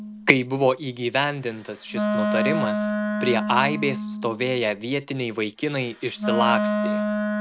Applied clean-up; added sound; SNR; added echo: none; Wind instrument, woodwind instrument; 2 dB; none.